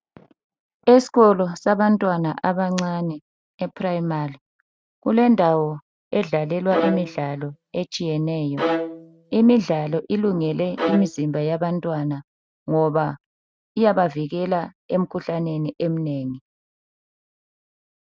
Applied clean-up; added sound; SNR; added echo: neural mask model RNNoise.